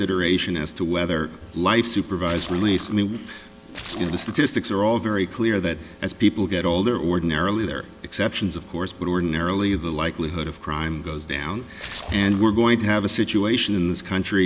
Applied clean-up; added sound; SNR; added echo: none; Splash, splatter; 16 dB; none.